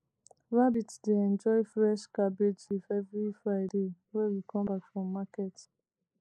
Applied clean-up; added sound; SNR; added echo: neural mask model Resemble Enhance denoiser.